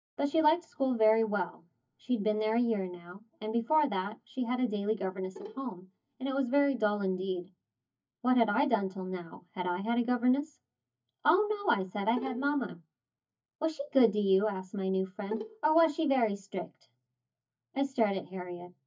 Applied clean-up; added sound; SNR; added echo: neural mask model DeepFilterNet 3.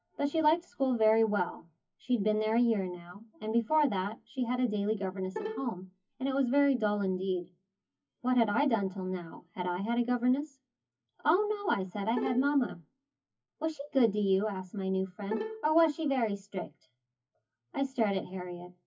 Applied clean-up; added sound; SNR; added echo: classical method WPE with log-MMSE.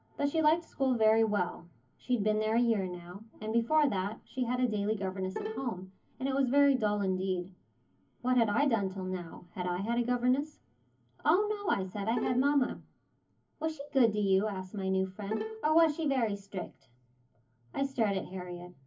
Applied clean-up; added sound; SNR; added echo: none; Bowed string instrument; 10 dB; reverberation time 0.3 s.